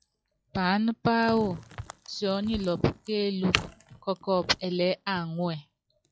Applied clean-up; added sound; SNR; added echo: classical method log-MMSE.